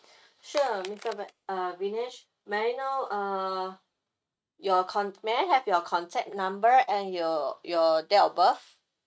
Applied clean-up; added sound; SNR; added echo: neural mask model RNNoise.